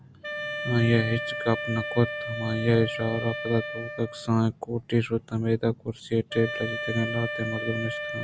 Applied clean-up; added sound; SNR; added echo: none; Wind instrument, woodwind instrument; 7 dB; none.